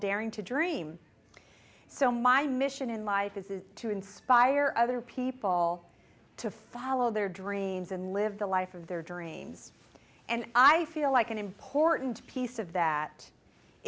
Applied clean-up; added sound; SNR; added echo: none; none; none; none.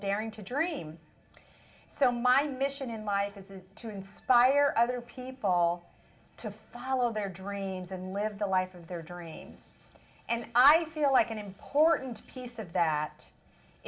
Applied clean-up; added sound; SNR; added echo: none; none; none; reverberation time 0.2 s.